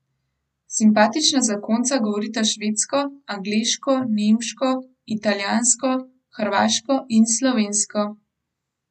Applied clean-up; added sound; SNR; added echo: none; none; none; none.